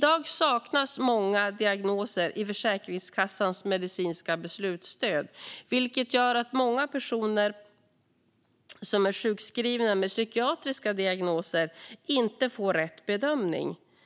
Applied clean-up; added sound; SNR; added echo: none; none; none; none.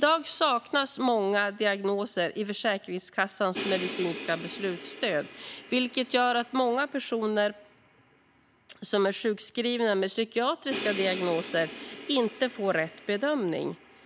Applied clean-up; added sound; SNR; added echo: none; Crash cymbal; 15 dB; none.